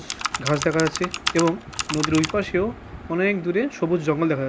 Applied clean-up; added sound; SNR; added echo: none; Computer keyboard; 6 dB; none.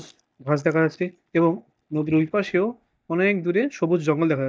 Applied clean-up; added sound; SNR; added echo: neural mask model DeepFilterNet 3.